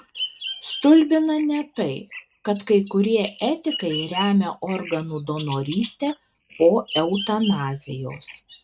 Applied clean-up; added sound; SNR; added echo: neural mask model RNNoise.